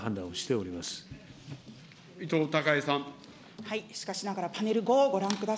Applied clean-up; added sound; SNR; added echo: none; none; none; none.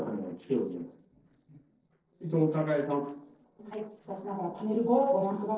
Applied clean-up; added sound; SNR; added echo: neural separator model SepFormer DNS4.